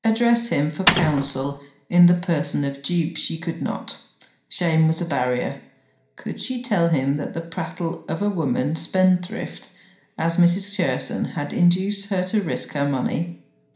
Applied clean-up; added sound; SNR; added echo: none; Mechanisms; 0 dB; reverberation time 0.5 s.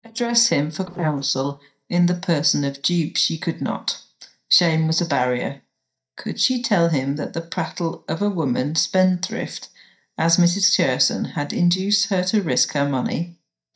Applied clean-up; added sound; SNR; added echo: neural mask model DeepFilterNet 3.